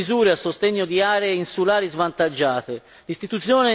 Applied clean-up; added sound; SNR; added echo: none; none; none; none.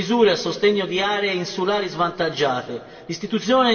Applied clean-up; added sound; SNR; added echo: none; none; none; reverberation time 2.8 s.